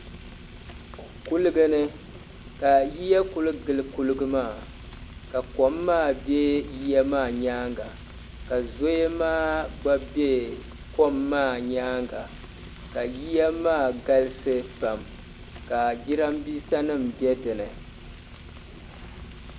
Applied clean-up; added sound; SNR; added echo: none; Frying (food); 15 dB; none.